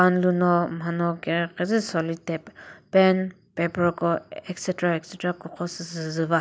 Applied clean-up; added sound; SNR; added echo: none; none; none; none.